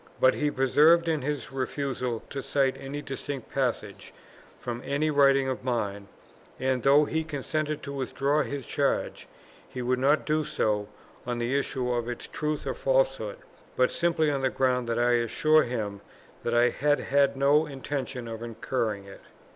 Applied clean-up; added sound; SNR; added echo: none; none; none; none.